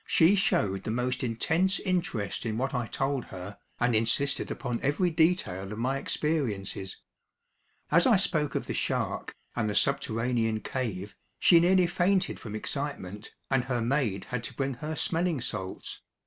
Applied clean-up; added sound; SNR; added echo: none; none; none; none.